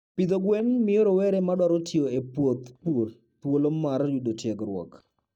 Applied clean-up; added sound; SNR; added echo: neural mask model DeepFilterNet 3.